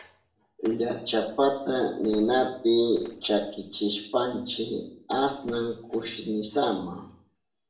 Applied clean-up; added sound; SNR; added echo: none; none; none; reverberation time 0.5 s.